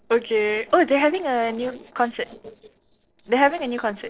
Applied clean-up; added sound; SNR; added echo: neural separator model SepFormer DNS4.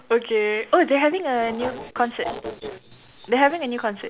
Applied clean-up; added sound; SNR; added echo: none; none; none; none.